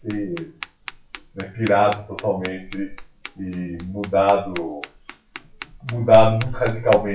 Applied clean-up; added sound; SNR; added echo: classical method WPE with log-MMSE.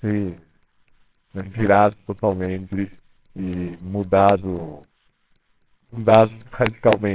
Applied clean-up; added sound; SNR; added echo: neural separator model SepFormer WHAMR!.